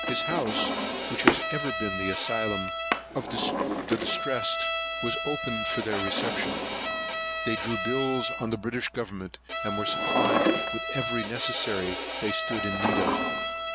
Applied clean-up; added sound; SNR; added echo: none; Bowed string instrument + Drawer open or close; -2 dB; none.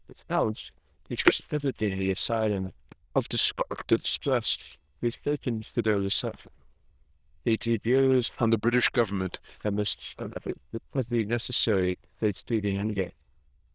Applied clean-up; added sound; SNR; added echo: neural diffusion model UNIVERSE++.